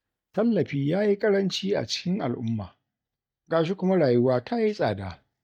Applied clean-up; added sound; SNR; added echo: neural mask model DeepFilterNet 3.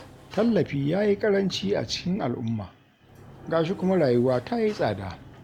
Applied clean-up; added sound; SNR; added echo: none; Sliding door; 19 dB; none.